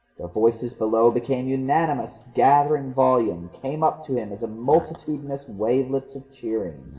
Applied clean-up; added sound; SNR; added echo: none; none; none; reverberation time 1.4 s.